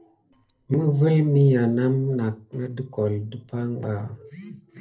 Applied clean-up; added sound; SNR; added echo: neural separator model SepFormer DNS4.